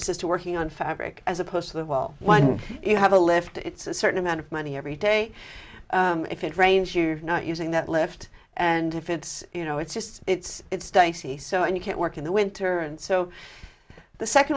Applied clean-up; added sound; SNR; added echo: none; none; none; none.